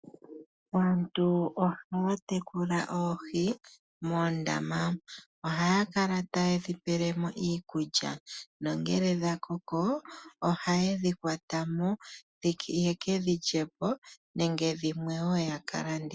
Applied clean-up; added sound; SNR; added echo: neural mask model Resemble Enhance denoiser.